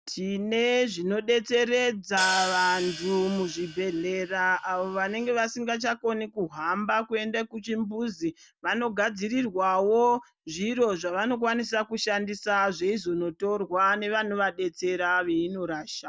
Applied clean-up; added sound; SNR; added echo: none; Hi-hat; 10 dB; none.